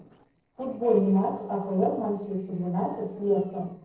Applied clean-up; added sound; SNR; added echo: neural separator model SepFormer DNS4.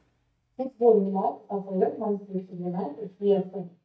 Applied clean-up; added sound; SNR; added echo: neural mask model DeepFilterNet 3.